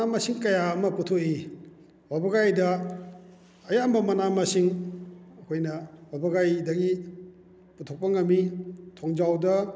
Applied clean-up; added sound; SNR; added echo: none; none; none; none.